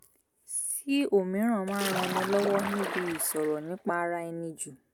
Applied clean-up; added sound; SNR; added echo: none; Splash, splatter; 5 dB; none.